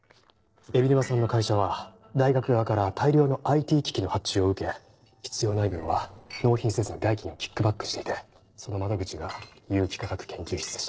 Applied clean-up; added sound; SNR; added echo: neural separator model SepFormer DNS4.